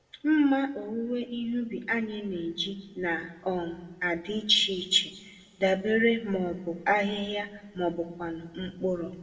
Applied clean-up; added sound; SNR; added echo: none; none; none; reverberation time 1.1 s.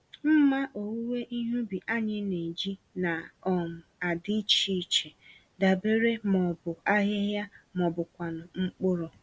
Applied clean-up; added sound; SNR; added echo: none; none; none; none.